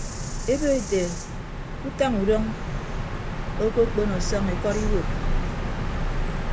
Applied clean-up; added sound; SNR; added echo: none; Bird vocalization, bird call, bird song; -1 dB; none.